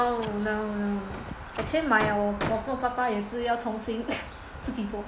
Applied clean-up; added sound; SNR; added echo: none; Hammer; 12 dB; none.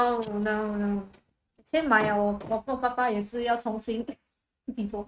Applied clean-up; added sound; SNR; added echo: neural mask model RNNoise.